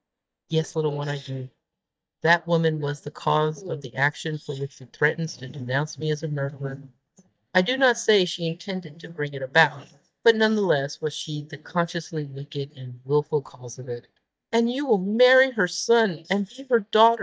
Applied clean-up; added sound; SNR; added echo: neural mask model DeepFilterNet 3.